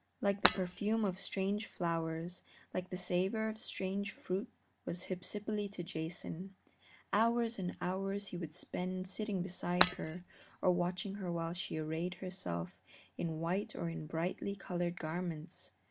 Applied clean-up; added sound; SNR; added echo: none; Shatter; -2 dB; none.